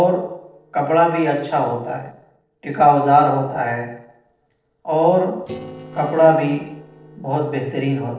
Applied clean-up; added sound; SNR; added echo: neural separator model SepFormer DNS4.